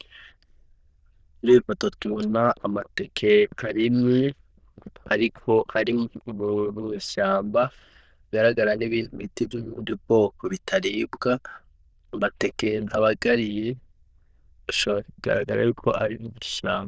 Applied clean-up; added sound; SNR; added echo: neural diffusion model UNIVERSE++.